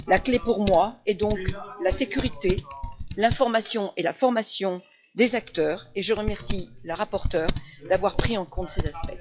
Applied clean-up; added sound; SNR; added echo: classical method log-MMSE.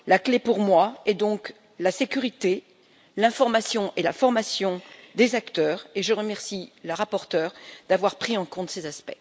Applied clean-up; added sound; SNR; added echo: none; none; none; none.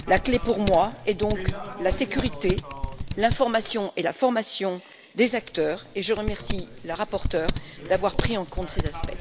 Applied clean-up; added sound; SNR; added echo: none; Typing; 3 dB; none.